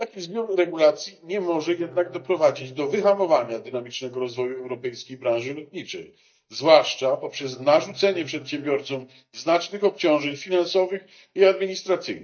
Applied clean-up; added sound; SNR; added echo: neural mask model DeepFilterNet 3.